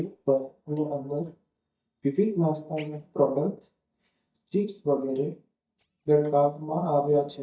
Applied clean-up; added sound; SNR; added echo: neural mask model DeepFilterNet 3.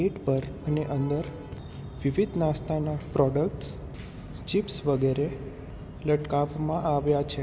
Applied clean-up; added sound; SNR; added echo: none; none; none; none.